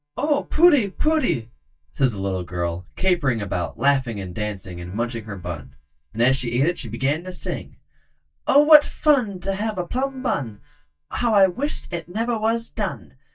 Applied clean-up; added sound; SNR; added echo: neural mask model DeepFilterNet 3.